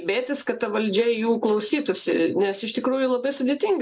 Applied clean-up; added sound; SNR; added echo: neural mask model Resemble Enhance denoiser.